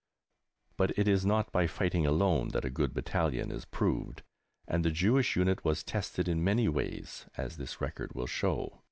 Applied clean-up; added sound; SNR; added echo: none; none; none; none.